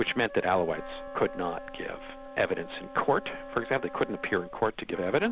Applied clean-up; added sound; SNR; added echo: none; Trumpet + Wind instrument, woodwind instrument; 14 dB; none.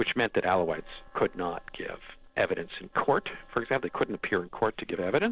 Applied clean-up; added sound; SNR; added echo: neural separator model SepFormer DNS4.